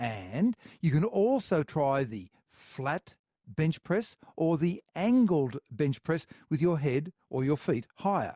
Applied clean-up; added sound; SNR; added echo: none; none; none; none.